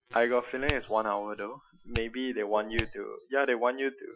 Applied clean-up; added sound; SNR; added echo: classical method Wiener filter.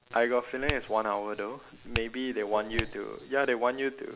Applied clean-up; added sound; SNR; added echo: none; Finger snapping; 7 dB; none.